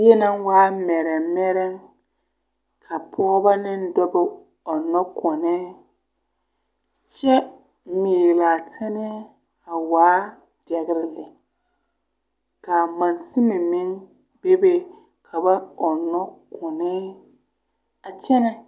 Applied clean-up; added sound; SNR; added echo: none; none; none; none.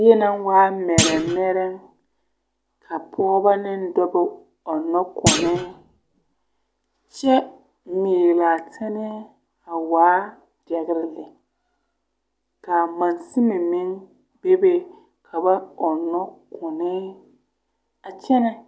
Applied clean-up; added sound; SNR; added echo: none; Thump, thud; 3 dB; none.